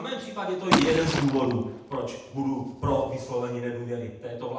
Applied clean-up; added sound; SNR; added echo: none; Liquid; 3 dB; reverberation time 0.8 s.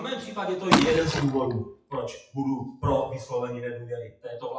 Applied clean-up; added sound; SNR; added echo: classical method WPE with log-MMSE.